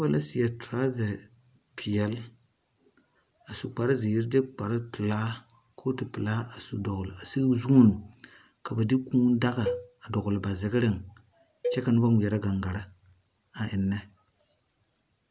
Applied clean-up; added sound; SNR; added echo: none; Cowbell; 10 dB; none.